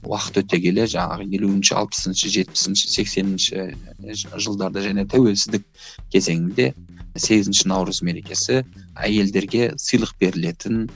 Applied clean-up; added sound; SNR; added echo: none; none; none; none.